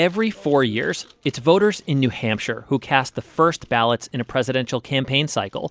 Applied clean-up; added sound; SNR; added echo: none; none; none; none.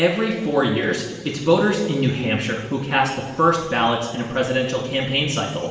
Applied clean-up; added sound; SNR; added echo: none; none; none; reverberation time 1.3 s.